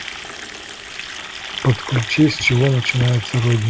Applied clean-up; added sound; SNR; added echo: none; Water tap, faucet; 11 dB; none.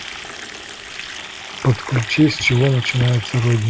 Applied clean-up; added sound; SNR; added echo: neural mask model Resemble Enhance denoiser.